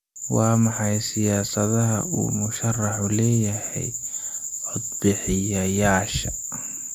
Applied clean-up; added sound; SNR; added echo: none; none; none; none.